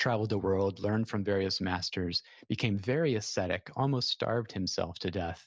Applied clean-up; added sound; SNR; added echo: none; none; none; none.